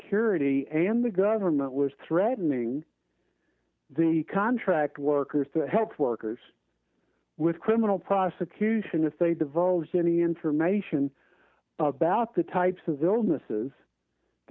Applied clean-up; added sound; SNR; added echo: none; none; none; none.